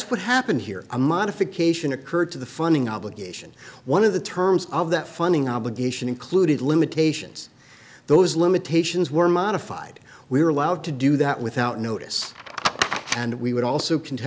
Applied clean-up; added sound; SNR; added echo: none; none; none; none.